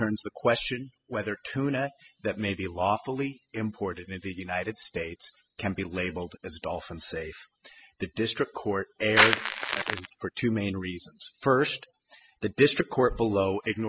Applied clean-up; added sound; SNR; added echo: classical method spectral subtraction.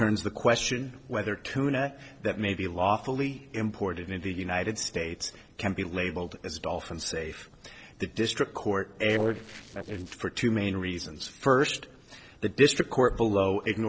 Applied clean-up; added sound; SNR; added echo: neural separator model SepFormer DNS4.